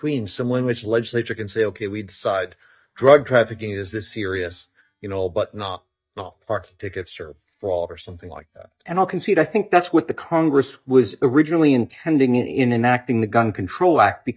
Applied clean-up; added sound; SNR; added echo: neural mask model DeepFilterNet 3.